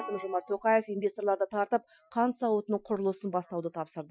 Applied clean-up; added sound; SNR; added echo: classical method Wiener filter.